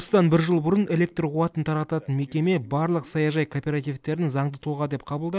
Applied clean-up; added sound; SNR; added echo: none; none; none; none.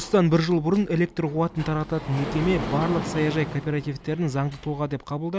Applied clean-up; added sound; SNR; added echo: none; Sliding door; 11 dB; none.